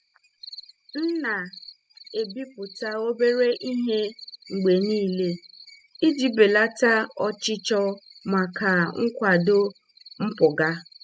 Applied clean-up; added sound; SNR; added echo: classical method spectral subtraction.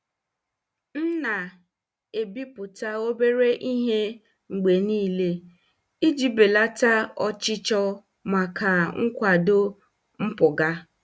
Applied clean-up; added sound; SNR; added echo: none; none; none; none.